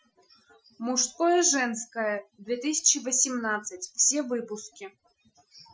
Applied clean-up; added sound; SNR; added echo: classical method Wiener filter.